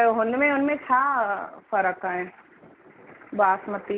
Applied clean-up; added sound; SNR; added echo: none; none; none; none.